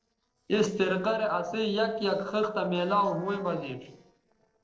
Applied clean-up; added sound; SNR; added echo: neural separator model SepFormer DNS4.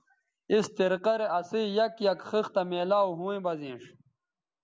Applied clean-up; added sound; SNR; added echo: none; none; none; none.